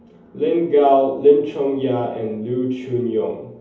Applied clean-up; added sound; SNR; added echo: none; none; none; reverberation time 2.2 s.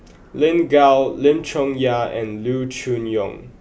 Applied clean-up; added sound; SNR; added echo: none; none; none; none.